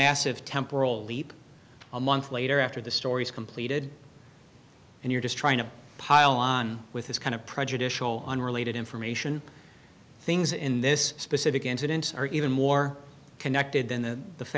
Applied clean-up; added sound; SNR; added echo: none; none; none; none.